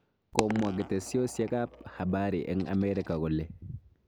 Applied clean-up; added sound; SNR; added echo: none; Coin (dropping); 11 dB; none.